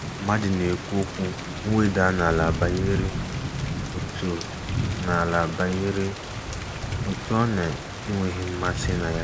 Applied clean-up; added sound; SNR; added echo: none; Thunder / Rain; 4 dB; none.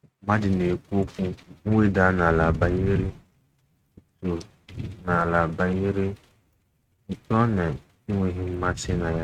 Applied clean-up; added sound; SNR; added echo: neural mask model RNNoise.